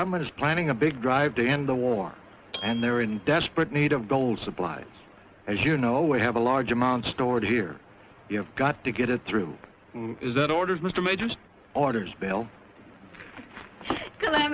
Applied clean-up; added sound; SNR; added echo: none; Bell; 14 dB; none.